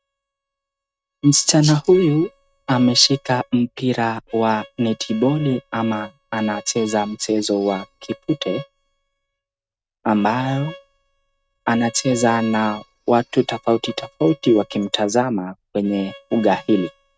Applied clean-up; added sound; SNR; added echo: neural mask model RNNoise.